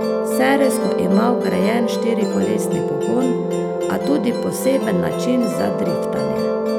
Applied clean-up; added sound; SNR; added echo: none; Musical instrument; -1 dB; none.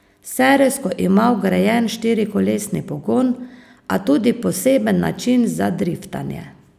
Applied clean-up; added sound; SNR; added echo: none; none; none; none.